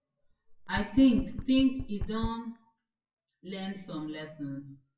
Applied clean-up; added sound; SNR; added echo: classical method WPE with log-MMSE.